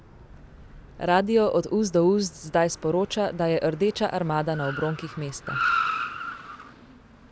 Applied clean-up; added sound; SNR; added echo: none; Car; 9 dB; none.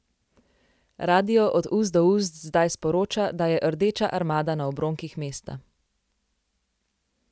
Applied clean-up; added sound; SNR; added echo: none; none; none; none.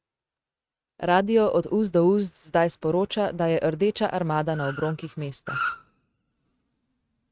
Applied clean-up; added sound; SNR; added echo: neural mask model RNNoise.